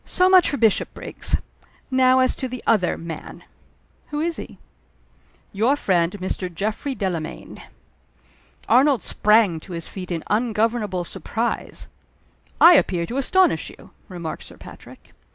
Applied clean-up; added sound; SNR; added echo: none; none; none; none.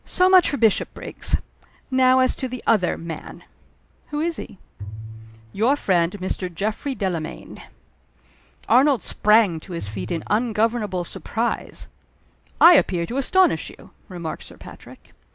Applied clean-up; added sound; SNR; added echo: none; Bowed string instrument; 15 dB; none.